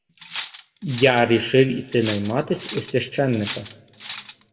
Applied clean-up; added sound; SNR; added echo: none; Cutlery, silverware; 15 dB; reverberation time 0.9 s.